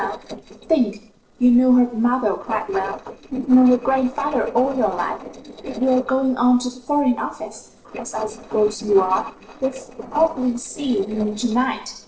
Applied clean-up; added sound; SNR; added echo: neural separator model SepFormer DNS4.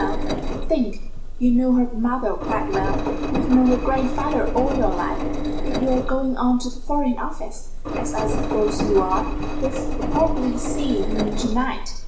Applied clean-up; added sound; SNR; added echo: none; Engine; 0 dB; reverberation time 0.7 s.